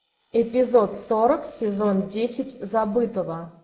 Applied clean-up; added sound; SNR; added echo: neural mask model Resemble Enhance denoiser.